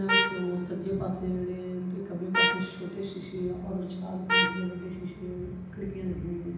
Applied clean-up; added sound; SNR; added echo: none; Trumpet; -3 dB; reverberation time 0.9 s.